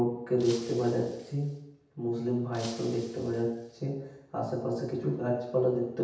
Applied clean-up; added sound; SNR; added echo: none; Shatter; 20 dB; reverberation time 0.9 s.